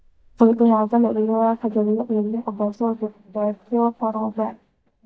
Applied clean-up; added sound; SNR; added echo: neural mask model DeepFilterNet 3.